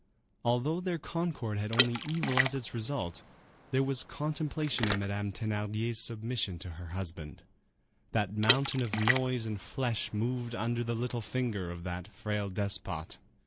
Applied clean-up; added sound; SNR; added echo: none; Mechanisms + Water / Splash, splatter; 2 dB; none.